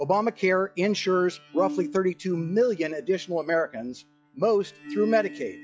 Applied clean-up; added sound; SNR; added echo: classical method log-MMSE.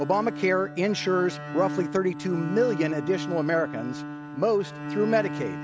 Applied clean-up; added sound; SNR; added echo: none; Bowed string instrument; 8 dB; none.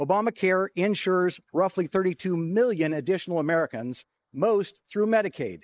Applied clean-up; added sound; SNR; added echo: neural mask model Resemble Enhance denoiser.